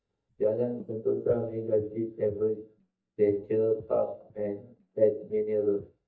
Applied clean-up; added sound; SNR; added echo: neural mask model DeepFilterNet 3.